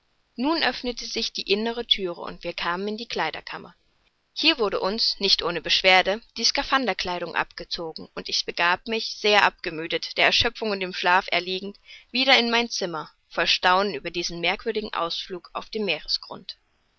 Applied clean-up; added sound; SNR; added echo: none; none; none; none.